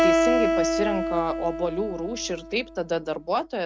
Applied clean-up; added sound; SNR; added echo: none; Acoustic guitar; -2 dB; none.